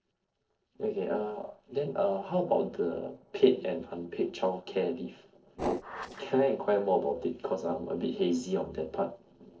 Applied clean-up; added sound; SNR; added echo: neural separator model SepFormer DNS4.